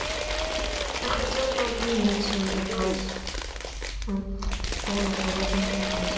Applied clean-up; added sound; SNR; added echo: none; Applause / Crowd / Cheering; 2 dB; reverberation time 0.8 s.